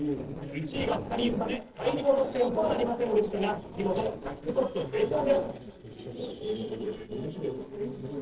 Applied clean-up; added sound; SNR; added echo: neural separator model SepFormer DNS4.